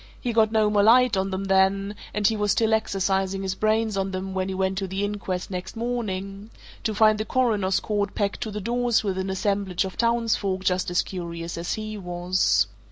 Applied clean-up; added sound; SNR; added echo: none; none; none; none.